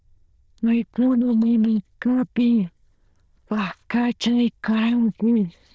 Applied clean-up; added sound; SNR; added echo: neural diffusion model UNIVERSE++.